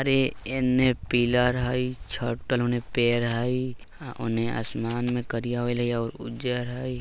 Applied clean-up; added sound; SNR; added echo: none; Crumpling, crinkling + Coin (dropping); 13 dB; none.